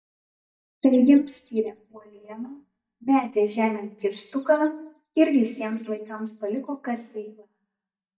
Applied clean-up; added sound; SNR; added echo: neural mask model DeepFilterNet 3.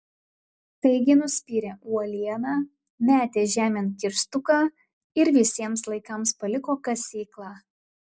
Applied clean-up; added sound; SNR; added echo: none; none; none; none.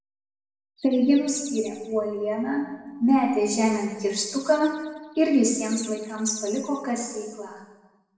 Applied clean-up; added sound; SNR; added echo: neural separator model SepFormer DNS4.